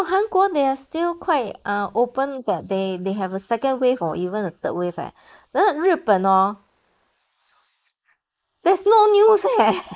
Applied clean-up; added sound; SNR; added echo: neural mask model Resemble Enhance denoiser.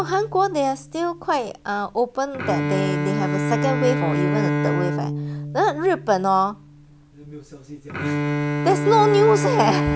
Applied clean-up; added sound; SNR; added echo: none; Bowed string instrument; 3 dB; none.